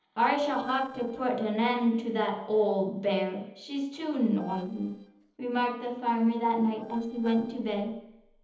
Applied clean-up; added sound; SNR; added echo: neural separator model SepFormer DNS4.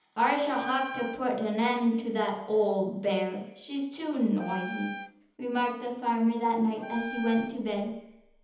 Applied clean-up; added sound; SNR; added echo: none; Wind instrument, woodwind instrument; 12 dB; reverberation time 1.3 s.